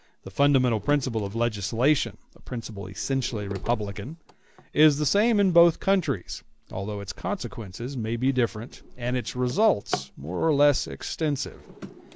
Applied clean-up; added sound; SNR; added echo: none; Drawer open or close; 19 dB; none.